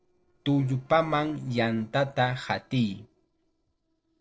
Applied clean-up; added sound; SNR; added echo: neural separator model SepFormer DNS4.